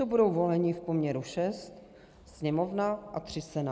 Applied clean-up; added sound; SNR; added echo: none; none; none; none.